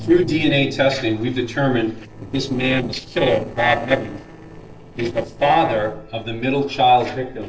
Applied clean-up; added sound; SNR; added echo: neural separator model SepFormer DNS4.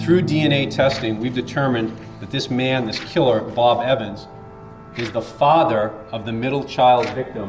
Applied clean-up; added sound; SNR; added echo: none; none; none; none.